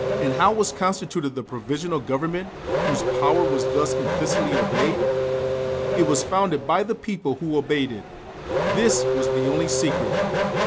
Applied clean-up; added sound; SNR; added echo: none; Race car, auto racing / Accelerating, revving, vroom; 0 dB; none.